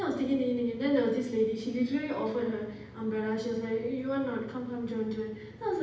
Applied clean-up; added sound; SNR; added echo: none; none; none; reverberation time 0.9 s.